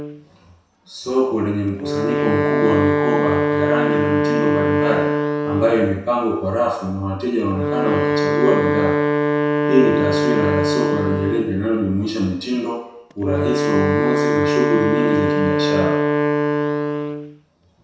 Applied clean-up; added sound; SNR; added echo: none; Wind instrument, woodwind instrument; -2 dB; reverberation time 0.7 s.